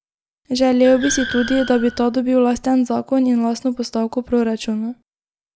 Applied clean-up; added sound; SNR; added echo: none; Car; 12 dB; none.